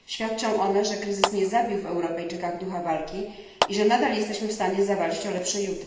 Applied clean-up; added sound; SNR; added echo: none; Clapping; 6 dB; reverberation time 1.1 s.